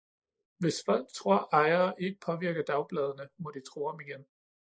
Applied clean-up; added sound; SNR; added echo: neural mask model Resemble Enhance denoiser.